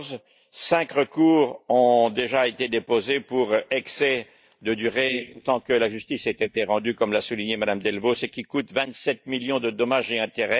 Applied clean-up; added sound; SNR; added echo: neural mask model DeepFilterNet 3.